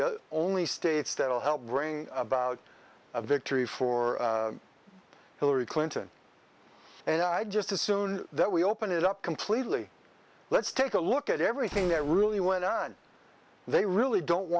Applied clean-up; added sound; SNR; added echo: none; Slam / Wood; 17 dB; none.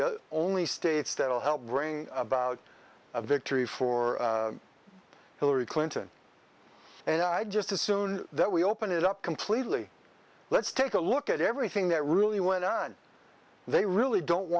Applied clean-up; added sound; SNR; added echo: none; none; none; none.